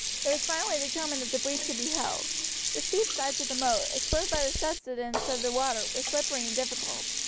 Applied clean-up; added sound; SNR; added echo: none; Sink (filling or washing); -1 dB; none.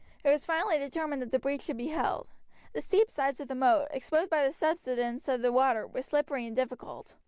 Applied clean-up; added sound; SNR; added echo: none; none; none; none.